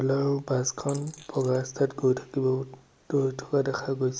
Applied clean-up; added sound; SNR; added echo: neural mask model Resemble Enhance denoiser.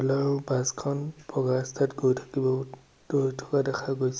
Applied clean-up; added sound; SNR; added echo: none; none; none; none.